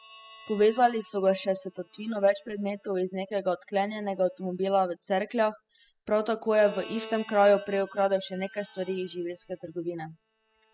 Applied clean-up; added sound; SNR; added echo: classical method spectral subtraction.